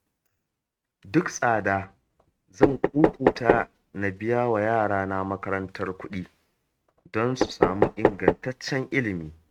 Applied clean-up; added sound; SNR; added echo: neural mask model RNNoise.